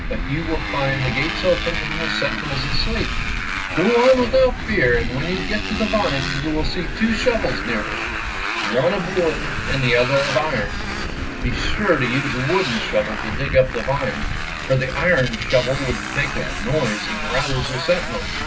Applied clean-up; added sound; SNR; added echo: none; Motorcycle; 3 dB; reverberation time 0.4 s.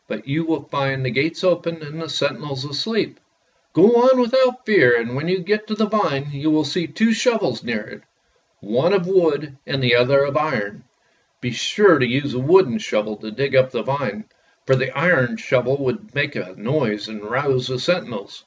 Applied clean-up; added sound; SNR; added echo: none; none; none; none.